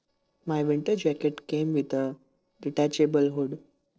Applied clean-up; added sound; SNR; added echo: neural separator model SepFormer DNS4.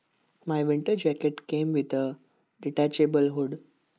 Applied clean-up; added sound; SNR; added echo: neural mask model Resemble Enhance denoiser.